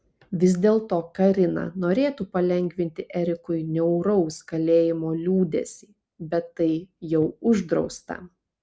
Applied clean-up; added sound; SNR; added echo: none; none; none; none.